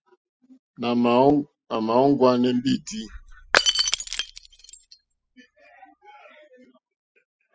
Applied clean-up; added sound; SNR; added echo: classical method spectral subtraction.